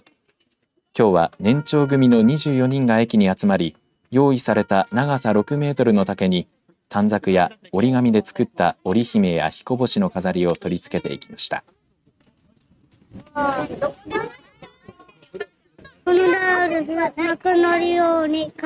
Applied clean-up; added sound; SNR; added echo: neural mask model RNNoise.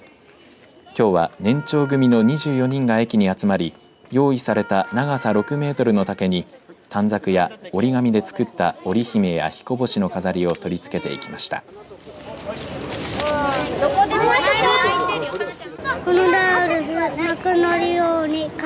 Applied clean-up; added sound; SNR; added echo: none; Wind instrument, woodwind instrument; 19 dB; none.